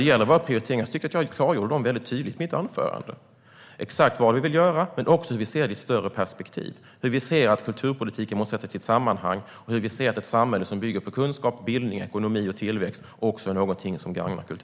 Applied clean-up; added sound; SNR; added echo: none; none; none; none.